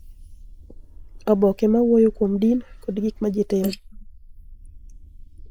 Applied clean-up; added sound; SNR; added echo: neural mask model Resemble Enhance denoiser.